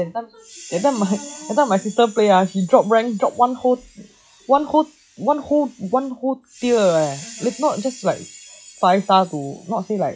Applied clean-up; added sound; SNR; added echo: classical method log-MMSE.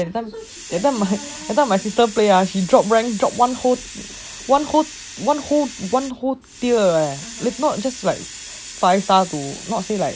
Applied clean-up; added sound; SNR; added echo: none; Hiss; 15 dB; none.